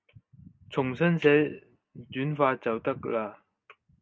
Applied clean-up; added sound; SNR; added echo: none; none; none; none.